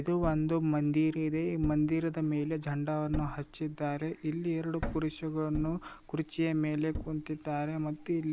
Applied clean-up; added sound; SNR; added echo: none; Thump, thud; 13 dB; none.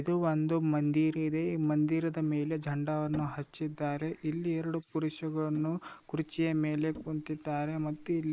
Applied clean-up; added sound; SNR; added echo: neural mask model Resemble Enhance denoiser.